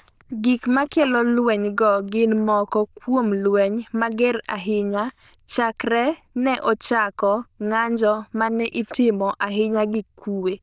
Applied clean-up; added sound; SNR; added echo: neural diffusion model UNIVERSE++.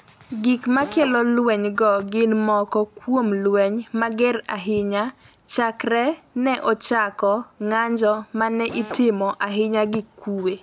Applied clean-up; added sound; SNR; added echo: none; Drill; 14 dB; none.